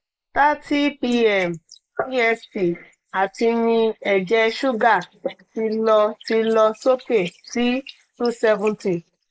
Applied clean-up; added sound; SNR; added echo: neural mask model Resemble Enhance denoiser.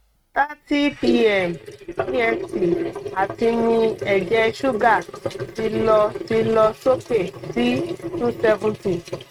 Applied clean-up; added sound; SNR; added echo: neural mask model RNNoise.